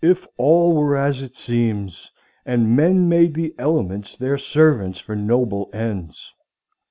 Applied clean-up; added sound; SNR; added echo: none; none; none; none.